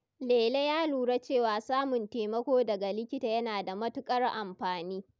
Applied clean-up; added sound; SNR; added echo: none; none; none; none.